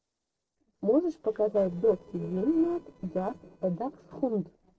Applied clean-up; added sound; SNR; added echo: neural separator model SepFormer DNS4.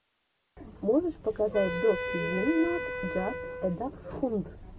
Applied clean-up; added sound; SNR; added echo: none; Wind instrument, woodwind instrument; 5 dB; none.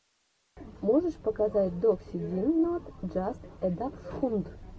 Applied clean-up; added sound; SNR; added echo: none; none; none; none.